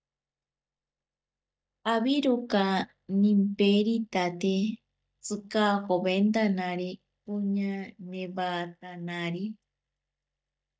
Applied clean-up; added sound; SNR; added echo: neural mask model DeepFilterNet 3.